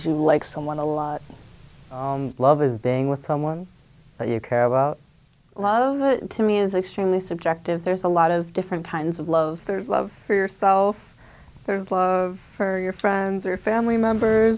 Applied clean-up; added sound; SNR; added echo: none; none; none; none.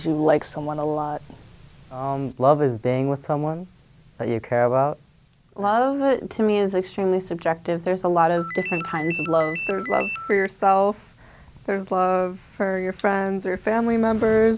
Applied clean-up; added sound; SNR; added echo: none; Ringtone; 8 dB; none.